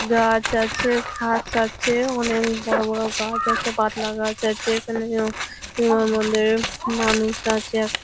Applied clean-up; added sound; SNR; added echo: none; Scissors; 9 dB; none.